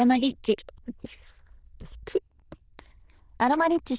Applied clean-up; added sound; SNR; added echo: neural diffusion model UNIVERSE++.